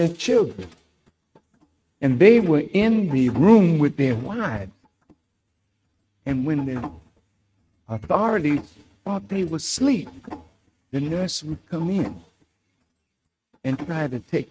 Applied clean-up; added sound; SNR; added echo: neural mask model RNNoise.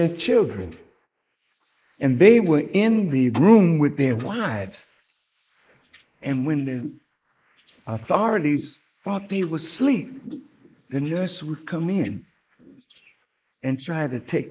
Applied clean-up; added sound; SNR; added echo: neural mask model Resemble Enhance denoiser.